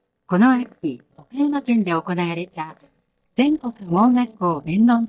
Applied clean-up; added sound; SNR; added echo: neural mask model DeepFilterNet 3.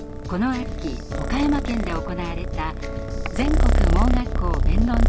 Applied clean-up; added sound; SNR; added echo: none; Purr; -5 dB; none.